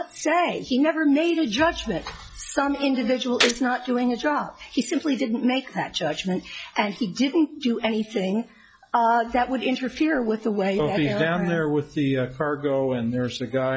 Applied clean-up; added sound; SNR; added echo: classical method log-MMSE.